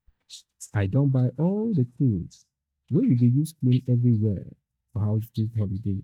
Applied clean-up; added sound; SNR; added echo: neural mask model DeepFilterNet 3.